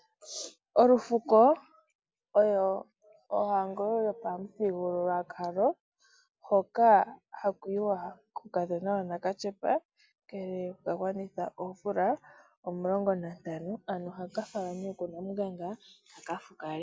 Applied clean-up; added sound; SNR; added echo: none; none; none; none.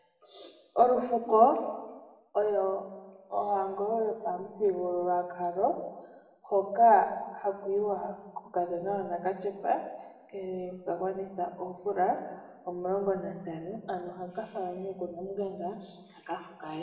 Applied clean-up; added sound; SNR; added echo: none; none; none; reverberation time 1.0 s.